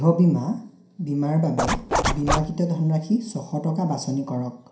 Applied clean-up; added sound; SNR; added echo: none; Zipper (clothing); 0 dB; reverberation time 0.5 s.